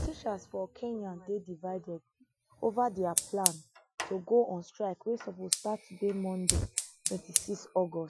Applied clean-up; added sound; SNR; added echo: classical method Wiener filter.